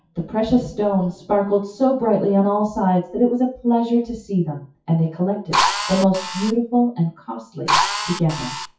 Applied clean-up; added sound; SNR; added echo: classical method WPE with log-MMSE.